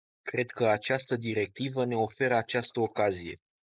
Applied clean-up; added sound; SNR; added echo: neural mask model Resemble Enhance denoiser.